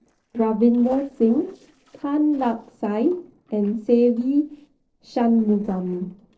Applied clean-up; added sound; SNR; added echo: neural separator model SepFormer DNS4.